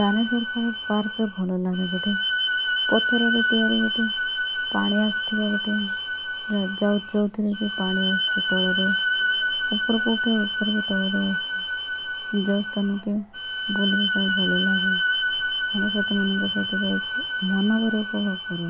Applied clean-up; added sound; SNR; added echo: none; Bowed string instrument; 0 dB; none.